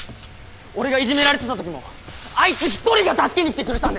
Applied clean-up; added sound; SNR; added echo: none; Domestic sounds, home sounds; 9 dB; none.